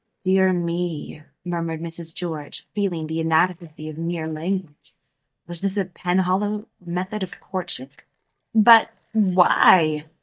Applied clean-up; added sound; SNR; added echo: neural mask model DeepFilterNet 3.